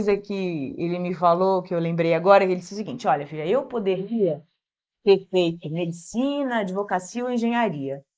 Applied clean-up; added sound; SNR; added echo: neural mask model Resemble Enhance denoiser.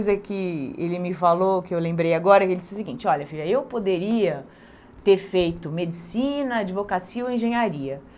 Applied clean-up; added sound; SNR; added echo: none; none; none; none.